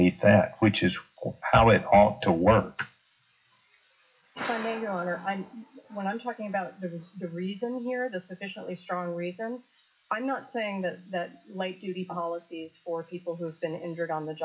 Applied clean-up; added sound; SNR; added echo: classical method WPE with log-MMSE.